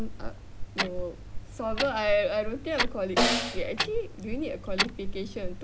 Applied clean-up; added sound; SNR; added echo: none; Snare drum + Clock; -1 dB; none.